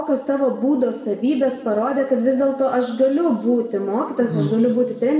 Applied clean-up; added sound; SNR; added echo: none; none; none; reverberation time 1.8 s.